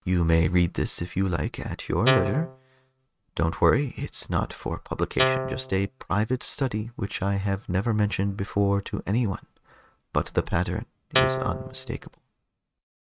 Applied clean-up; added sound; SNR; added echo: neural mask model RNNoise.